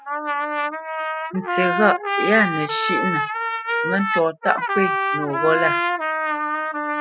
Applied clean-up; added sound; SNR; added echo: classical method spectral subtraction.